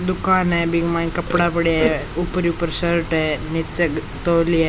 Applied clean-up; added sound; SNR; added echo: none; Burping, eructation; 13 dB; none.